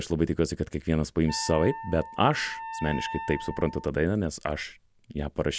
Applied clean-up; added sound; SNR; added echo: none; Wind instrument, woodwind instrument; 10 dB; none.